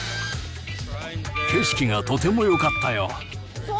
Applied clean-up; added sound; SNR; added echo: none; Wind instrument, woodwind instrument; 4 dB; none.